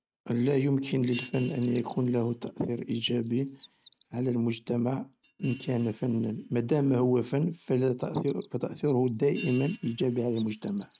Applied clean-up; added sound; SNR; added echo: neural mask model RNNoise.